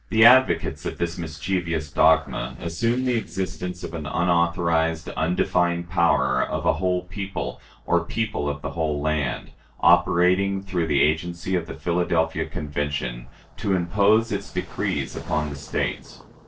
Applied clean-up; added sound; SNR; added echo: neural separator model SepFormer DNS4.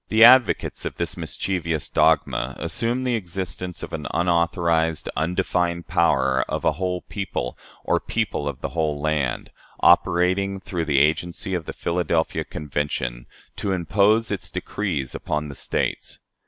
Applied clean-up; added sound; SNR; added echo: none; none; none; none.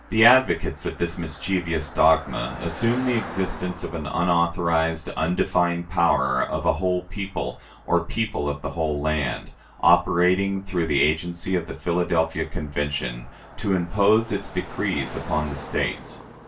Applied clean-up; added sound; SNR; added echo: none; Car passing by; 18 dB; reverberation time 0.2 s.